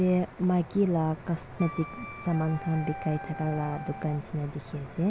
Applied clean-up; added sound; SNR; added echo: none; Wind instrument, woodwind instrument; 13 dB; none.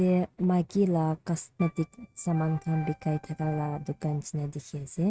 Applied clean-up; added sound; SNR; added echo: neural mask model RNNoise.